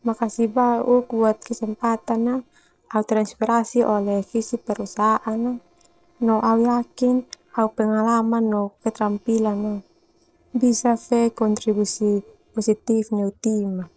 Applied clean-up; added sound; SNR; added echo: neural separator model SepFormer DNS4.